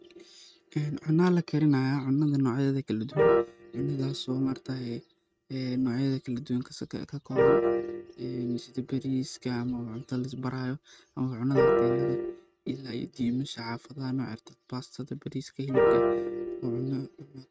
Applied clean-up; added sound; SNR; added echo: neural mask model RNNoise.